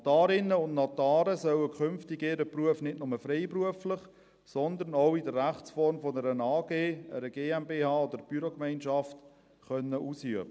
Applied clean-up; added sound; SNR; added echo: none; none; none; none.